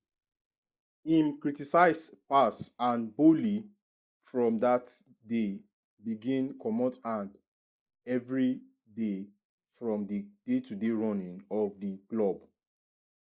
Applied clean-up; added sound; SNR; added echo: neural mask model Resemble Enhance denoiser.